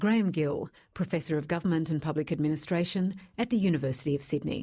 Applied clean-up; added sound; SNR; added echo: neural mask model Resemble Enhance denoiser.